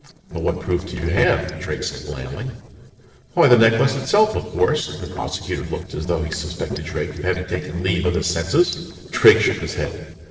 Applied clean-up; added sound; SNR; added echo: neural separator model SepFormer DNS4.